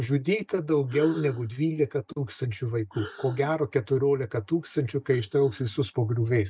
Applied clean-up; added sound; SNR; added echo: neural mask model DeepFilterNet 3.